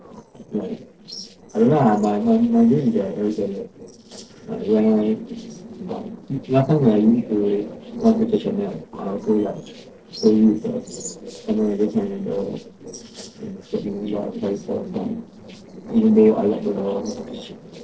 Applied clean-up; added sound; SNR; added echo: neural separator model SepFormer DNS4.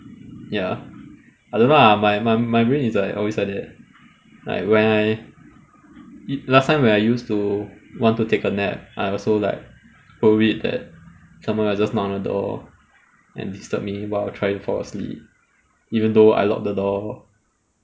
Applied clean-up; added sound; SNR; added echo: none; none; none; none.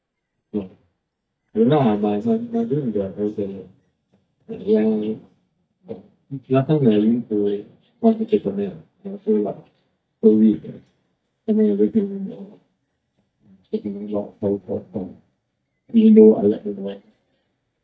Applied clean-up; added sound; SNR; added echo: neural mask model DeepFilterNet 3.